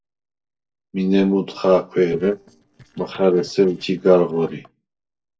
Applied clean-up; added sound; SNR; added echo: neural separator model SepFormer DNS4.